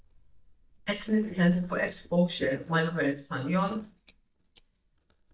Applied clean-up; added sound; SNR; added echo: neural mask model DeepFilterNet 3.